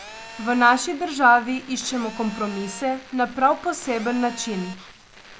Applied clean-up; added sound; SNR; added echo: none; Telephone; 18 dB; none.